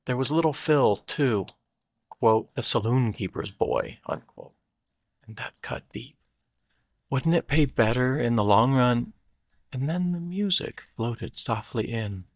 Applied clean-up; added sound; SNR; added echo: neural mask model DeepFilterNet 3.